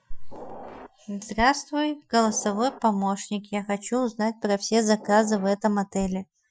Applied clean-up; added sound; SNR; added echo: classical method Wiener filter.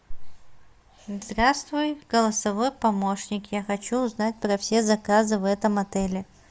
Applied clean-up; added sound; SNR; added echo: none; none; none; none.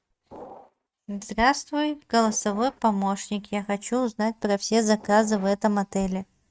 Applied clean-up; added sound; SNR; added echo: neural mask model RNNoise.